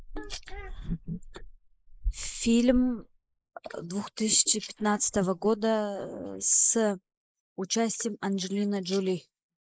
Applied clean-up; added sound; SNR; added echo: neural mask model Resemble Enhance denoiser.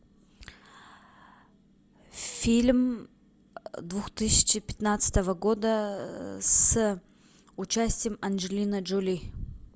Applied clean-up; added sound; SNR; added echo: none; none; none; none.